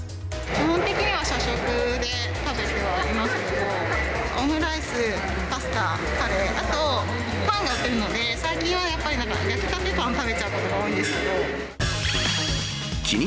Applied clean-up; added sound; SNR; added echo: none; Gong; 10 dB; none.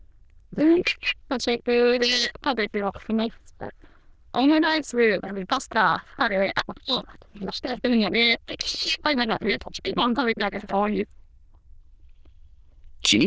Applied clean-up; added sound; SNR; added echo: neural diffusion model UNIVERSE++.